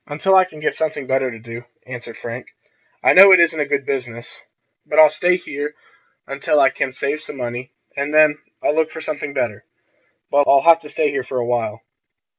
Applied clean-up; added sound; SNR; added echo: none; none; none; none.